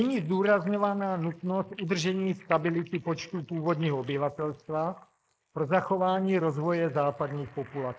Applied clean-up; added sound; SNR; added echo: neural mask model Resemble Enhance denoiser.